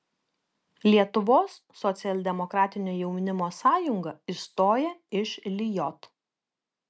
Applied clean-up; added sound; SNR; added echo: none; none; none; none.